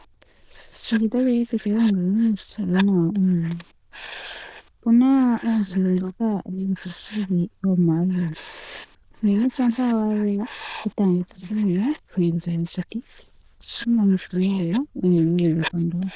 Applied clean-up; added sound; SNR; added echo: neural diffusion model UNIVERSE++.